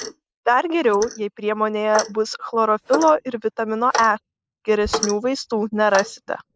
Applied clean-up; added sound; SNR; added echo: neural mask model Resemble Enhance denoiser.